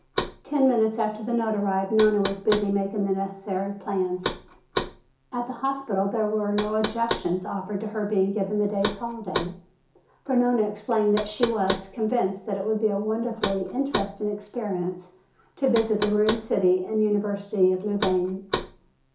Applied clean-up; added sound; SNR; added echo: none; Knock; 10 dB; reverberation time 0.7 s.